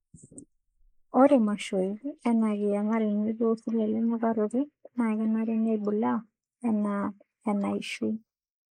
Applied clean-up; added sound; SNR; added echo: neural mask model Resemble Enhance denoiser.